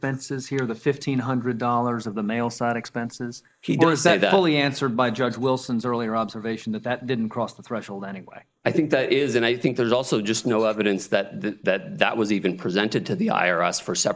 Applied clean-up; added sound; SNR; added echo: neural mask model Resemble Enhance denoiser.